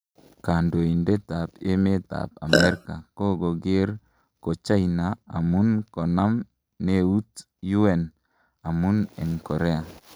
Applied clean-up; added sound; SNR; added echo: none; Burping, eructation; -3 dB; none.